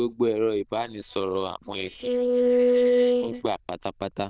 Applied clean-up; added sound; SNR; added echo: neural diffusion model UNIVERSE++.